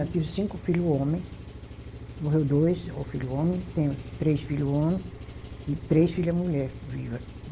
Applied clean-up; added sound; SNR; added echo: none; Engine; 12 dB; none.